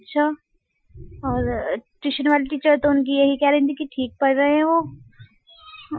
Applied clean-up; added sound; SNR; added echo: classical method Wiener filter.